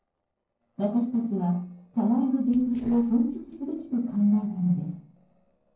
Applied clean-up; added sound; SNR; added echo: neural separator model SepFormer DNS4.